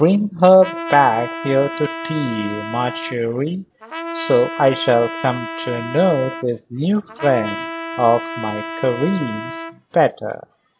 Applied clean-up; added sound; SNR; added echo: none; Trumpet; 10 dB; none.